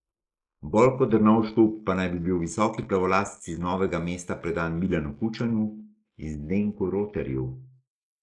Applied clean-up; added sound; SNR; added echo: neural mask model Resemble Enhance denoiser.